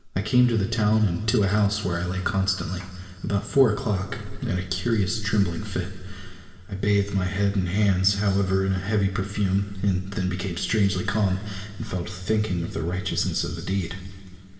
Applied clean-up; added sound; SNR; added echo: none; none; none; reverberation time 2.1 s.